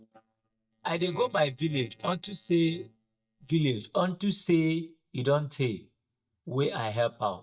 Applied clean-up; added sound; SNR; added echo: neural mask model DeepFilterNet 3.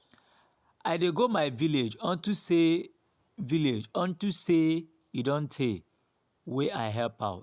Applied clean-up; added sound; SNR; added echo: none; none; none; none.